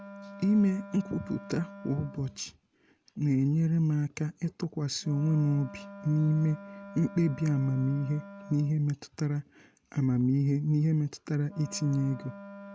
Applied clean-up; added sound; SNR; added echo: none; Wind instrument, woodwind instrument; 18 dB; none.